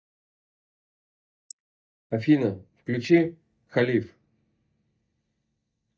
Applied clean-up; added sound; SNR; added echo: neural mask model DeepFilterNet 3.